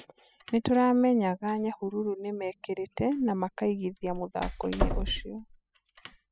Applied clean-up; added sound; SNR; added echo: classical method spectral subtraction.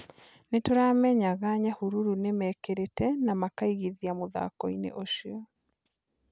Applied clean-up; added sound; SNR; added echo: none; none; none; none.